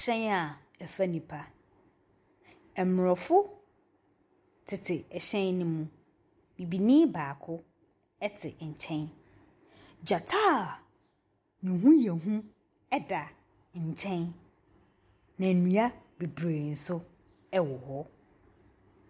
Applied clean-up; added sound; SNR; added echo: none; none; none; none.